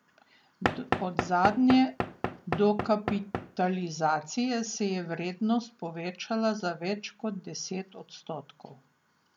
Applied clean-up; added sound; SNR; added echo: none; Knock / Wood; 4 dB; none.